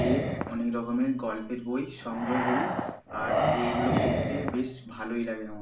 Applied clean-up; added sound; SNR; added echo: none; Breathing; 0 dB; reverberation time 0.4 s.